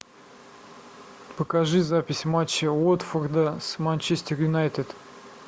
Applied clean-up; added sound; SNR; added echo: none; none; none; none.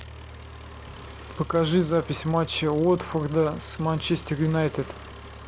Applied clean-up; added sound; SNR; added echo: none; Engine + Drum kit; 16 dB; none.